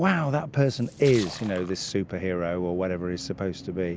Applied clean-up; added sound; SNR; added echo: none; Splash, splatter; 17 dB; none.